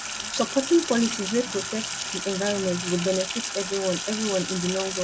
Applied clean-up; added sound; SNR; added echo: none; Sink (filling or washing); 5 dB; none.